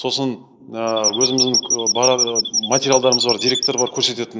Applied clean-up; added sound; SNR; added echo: neural mask model Resemble Enhance denoiser.